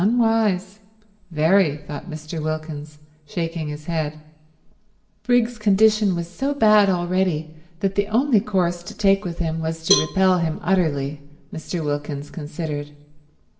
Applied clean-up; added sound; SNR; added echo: none; Cowbell; 7 dB; reverberation time 0.7 s.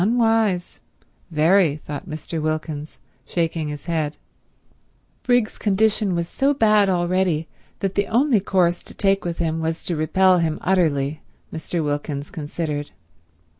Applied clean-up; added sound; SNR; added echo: none; none; none; none.